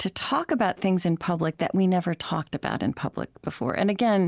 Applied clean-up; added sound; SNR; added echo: none; none; none; none.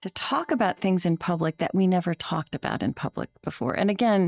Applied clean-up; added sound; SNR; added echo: neural mask model DeepFilterNet 3.